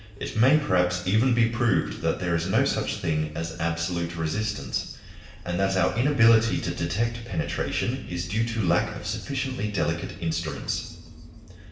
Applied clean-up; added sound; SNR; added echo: none; Engine starting / Motor vehicle (road); 16 dB; reverberation time 1.0 s.